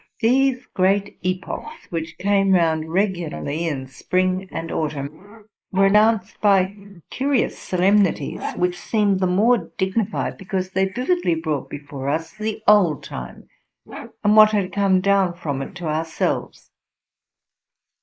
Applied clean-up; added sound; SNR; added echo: neural mask model Resemble Enhance denoiser.